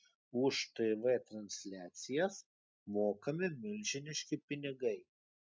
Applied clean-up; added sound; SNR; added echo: none; none; none; none.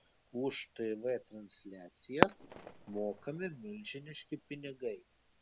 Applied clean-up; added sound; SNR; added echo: none; Fireworks; 0 dB; none.